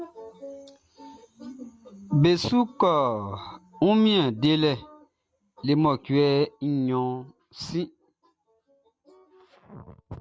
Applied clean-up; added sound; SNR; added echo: none; none; none; none.